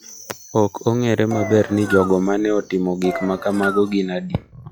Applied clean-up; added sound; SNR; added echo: classical method log-MMSE.